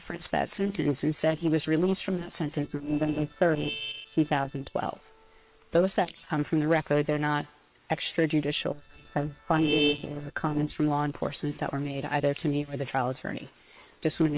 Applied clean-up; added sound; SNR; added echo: neural separator model SepFormer WHAM!.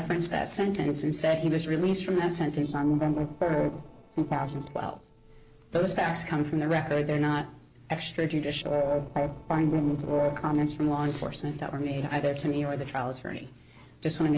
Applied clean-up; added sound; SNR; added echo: neural separator model SepFormer DNS4.